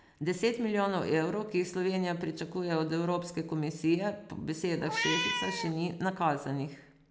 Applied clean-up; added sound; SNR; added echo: none; Meow; 1 dB; none.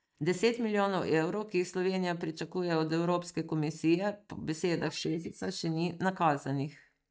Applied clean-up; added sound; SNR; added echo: neural mask model DeepFilterNet 3.